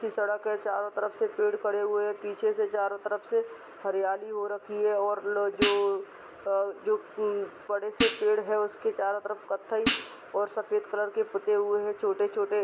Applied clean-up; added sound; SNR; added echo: none; Hi-hat; 2 dB; none.